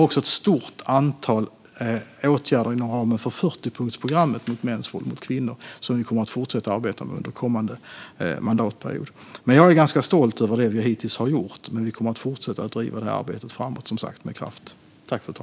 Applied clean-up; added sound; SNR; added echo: none; none; none; none.